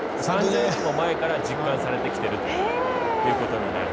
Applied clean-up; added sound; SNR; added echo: none; Train; 1 dB; none.